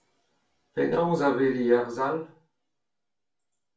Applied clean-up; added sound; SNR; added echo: none; none; none; reverberation time 0.4 s.